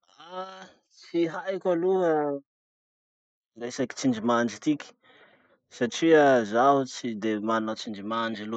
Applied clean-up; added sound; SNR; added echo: neural mask model Resemble Enhance denoiser.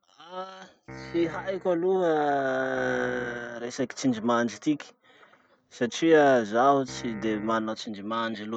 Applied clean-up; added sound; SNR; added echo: none; Piano; 16 dB; none.